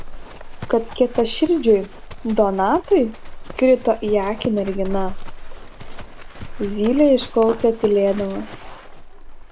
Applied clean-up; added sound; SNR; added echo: none; Livestock, farm animals, working animals; 10 dB; none.